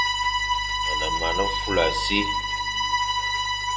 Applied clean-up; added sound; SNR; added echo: none; Bowed string instrument; -4 dB; reverberation time 0.6 s.